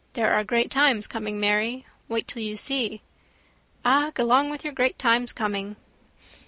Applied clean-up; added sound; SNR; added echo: none; none; none; none.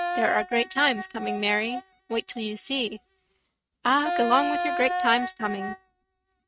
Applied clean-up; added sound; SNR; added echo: neural mask model RNNoise.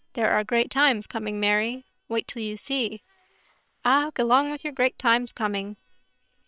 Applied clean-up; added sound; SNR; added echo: neural separator model SepFormer WHAM!.